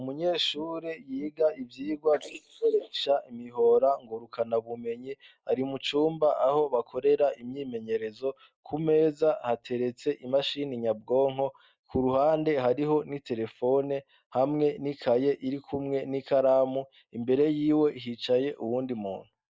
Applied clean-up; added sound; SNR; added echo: neural mask model Resemble Enhance denoiser.